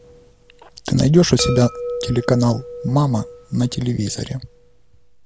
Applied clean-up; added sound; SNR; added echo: none; Chime; 12 dB; none.